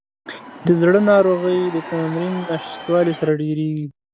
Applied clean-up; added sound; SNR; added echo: none; Crowd / Cheering; 14 dB; none.